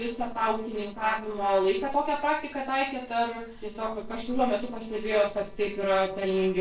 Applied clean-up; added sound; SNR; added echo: neural separator model SepFormer DNS4.